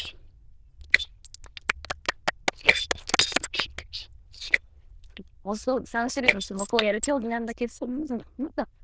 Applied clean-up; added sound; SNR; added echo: neural diffusion model UNIVERSE++.